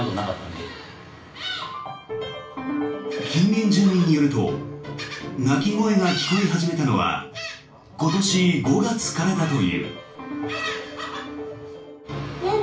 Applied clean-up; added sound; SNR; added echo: none; none; none; reverberation time 0.3 s.